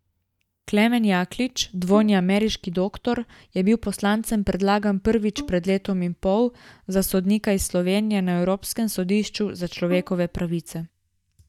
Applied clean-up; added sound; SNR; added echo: neural mask model DeepFilterNet 3.